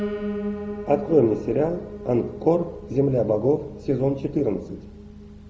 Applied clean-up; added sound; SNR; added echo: none; Piano; 10 dB; none.